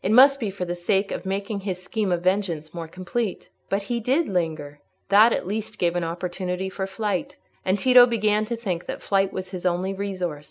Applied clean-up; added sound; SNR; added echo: none; none; none; none.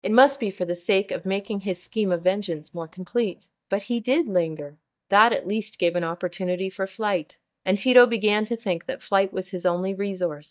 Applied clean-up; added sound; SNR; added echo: neural mask model DeepFilterNet 3.